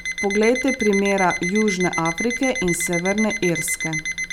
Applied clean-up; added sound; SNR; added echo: none; Alarm; 5 dB; none.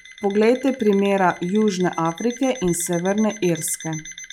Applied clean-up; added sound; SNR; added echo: classical method log-MMSE.